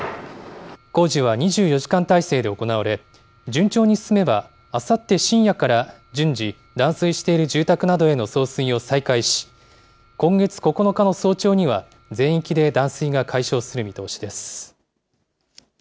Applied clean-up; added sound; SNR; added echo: none; none; none; none.